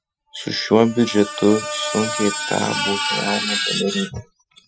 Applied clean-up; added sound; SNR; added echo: classical method Wiener filter.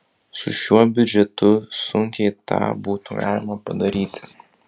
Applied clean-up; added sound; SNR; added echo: none; none; none; none.